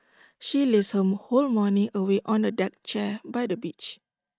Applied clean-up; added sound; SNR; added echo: neural mask model DeepFilterNet 3.